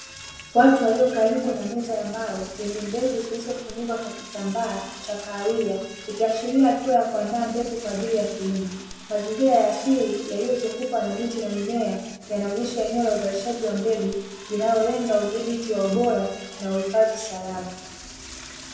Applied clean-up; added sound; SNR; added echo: none; Toilet flush / Door; 17 dB; reverberation time 0.9 s.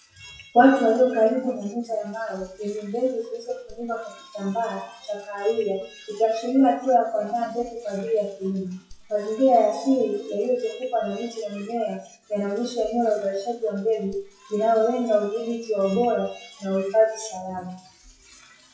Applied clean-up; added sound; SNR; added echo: classical method WPE with log-MMSE.